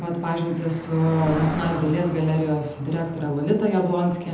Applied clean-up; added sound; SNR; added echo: none; Cricket; 13 dB; reverberation time 1.0 s.